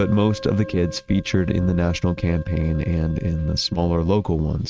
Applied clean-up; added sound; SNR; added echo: neural mask model RNNoise.